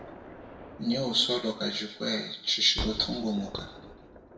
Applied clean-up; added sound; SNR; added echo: none; Gunshot, gunfire; 12 dB; reverberation time 0.8 s.